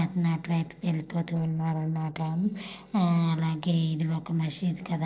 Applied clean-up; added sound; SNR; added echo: neural separator model SepFormer DNS4.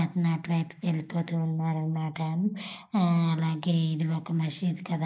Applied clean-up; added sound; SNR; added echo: neural mask model Resemble Enhance denoiser.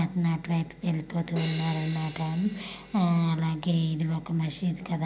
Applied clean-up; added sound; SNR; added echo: none; Crash cymbal; 16 dB; none.